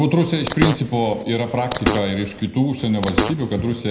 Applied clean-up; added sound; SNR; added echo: none; Fart; 4 dB; reverberation time 0.7 s.